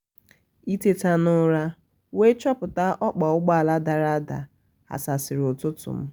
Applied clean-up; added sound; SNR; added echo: none; none; none; none.